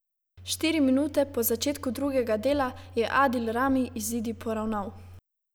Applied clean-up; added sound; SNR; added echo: none; none; none; none.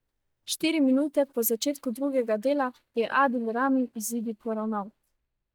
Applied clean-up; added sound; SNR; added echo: neural mask model DeepFilterNet 3.